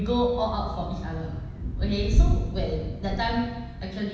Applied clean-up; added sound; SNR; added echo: none; Thunder / Rain; -1 dB; reverberation time 1.1 s.